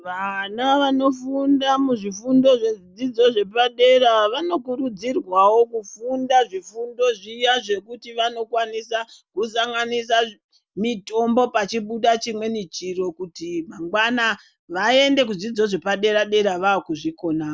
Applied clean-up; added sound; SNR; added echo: none; none; none; none.